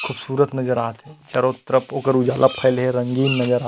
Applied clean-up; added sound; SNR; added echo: none; Bird vocalization, bird call, bird song; 17 dB; none.